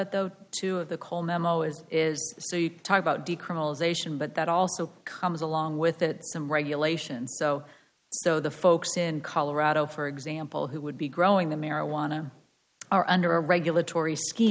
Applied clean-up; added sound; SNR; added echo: none; none; none; none.